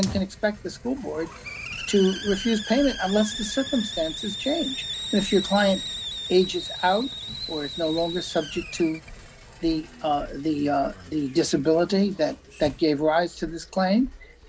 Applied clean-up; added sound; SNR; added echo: none; Hiss; 11 dB; none.